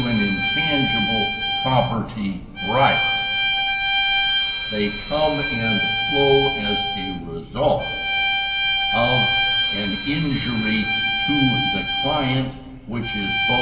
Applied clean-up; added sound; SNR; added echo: none; Bowed string instrument; -2 dB; reverberation time 2.6 s.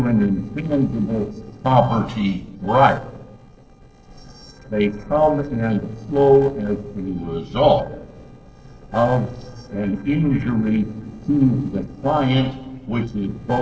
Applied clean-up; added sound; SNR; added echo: neural separator model SepFormer DNS4.